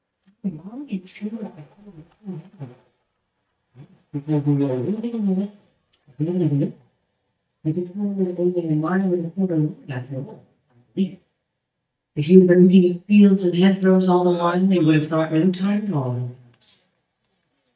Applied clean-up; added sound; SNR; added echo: neural mask model DeepFilterNet 3.